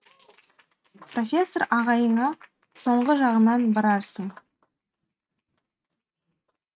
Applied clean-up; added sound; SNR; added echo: neural mask model RNNoise.